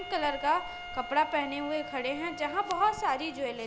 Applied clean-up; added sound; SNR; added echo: none; Wind instrument, woodwind instrument; 12 dB; none.